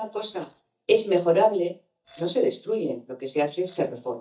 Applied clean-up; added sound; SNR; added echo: neural mask model DeepFilterNet 3.